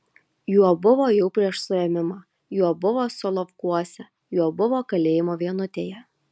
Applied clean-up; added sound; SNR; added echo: none; none; none; none.